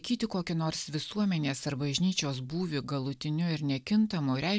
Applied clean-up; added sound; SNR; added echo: none; none; none; none.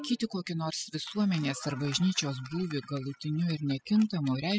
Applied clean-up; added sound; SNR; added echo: classical method spectral subtraction.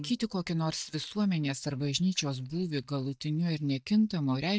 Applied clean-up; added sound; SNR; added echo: neural mask model DeepFilterNet 3.